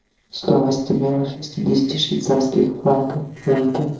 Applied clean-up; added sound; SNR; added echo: neural separator model SepFormer DNS4.